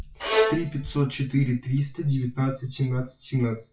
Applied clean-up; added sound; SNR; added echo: classical method WPE with log-MMSE.